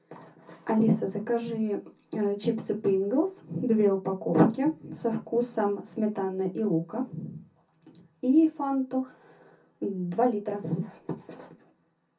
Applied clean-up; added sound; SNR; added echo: none; none; none; reverberation time 0.3 s.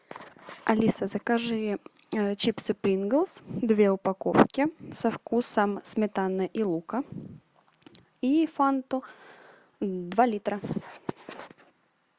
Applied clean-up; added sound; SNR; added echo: none; none; none; none.